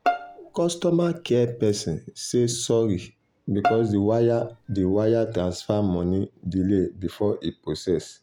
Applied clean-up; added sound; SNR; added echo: none; Bowed string instrument; 8 dB; none.